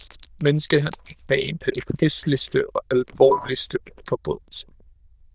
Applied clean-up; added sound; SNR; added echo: neural diffusion model UNIVERSE++.